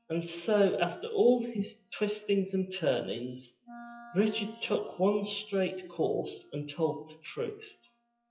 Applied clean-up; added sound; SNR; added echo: classical method WPE with log-MMSE.